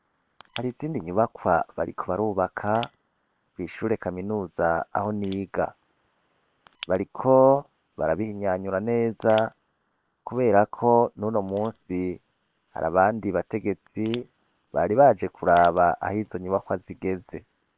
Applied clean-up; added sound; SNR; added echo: neural separator model SepFormer WHAM!.